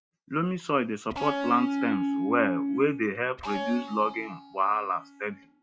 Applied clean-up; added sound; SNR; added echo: classical method log-MMSE.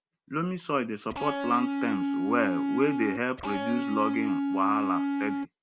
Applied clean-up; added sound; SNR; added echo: none; Electric guitar; -1 dB; none.